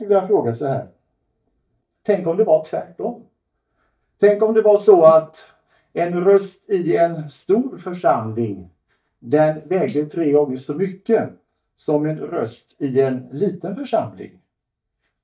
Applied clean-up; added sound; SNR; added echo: neural mask model DeepFilterNet 3.